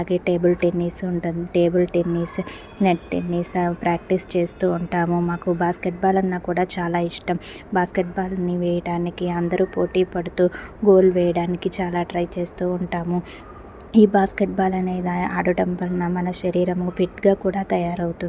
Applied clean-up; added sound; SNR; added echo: none; none; none; none.